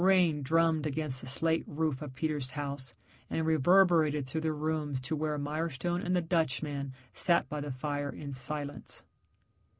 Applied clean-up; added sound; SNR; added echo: none; none; none; none.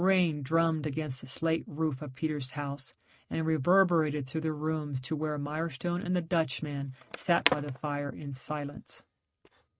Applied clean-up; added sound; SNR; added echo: neural mask model RNNoise.